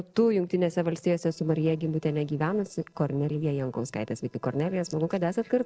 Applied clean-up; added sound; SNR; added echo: neural separator model SepFormer DNS4.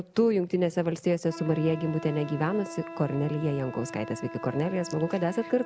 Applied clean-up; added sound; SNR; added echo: none; Wind instrument, woodwind instrument; 14 dB; none.